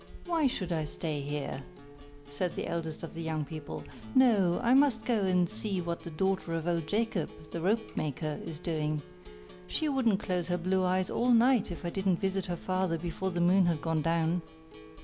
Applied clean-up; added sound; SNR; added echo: none; Acoustic guitar; 18 dB; none.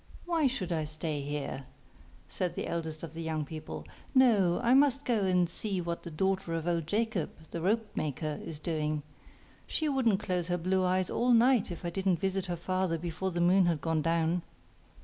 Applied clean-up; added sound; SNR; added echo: none; none; none; none.